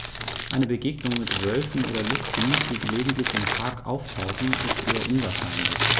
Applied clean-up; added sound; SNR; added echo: none; Crumpling, crinkling; 1 dB; none.